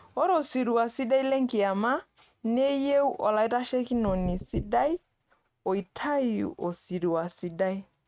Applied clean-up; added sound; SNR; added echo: neural mask model RNNoise.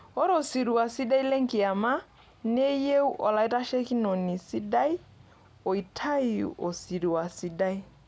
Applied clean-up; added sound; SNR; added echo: none; none; none; none.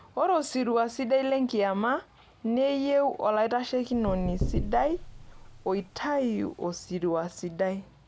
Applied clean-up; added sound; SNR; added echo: none; Knock / Wood; 7 dB; none.